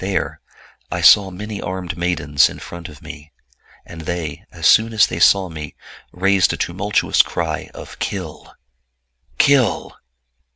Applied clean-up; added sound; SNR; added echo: none; none; none; none.